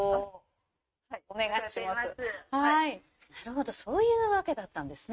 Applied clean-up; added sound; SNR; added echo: neural mask model RNNoise.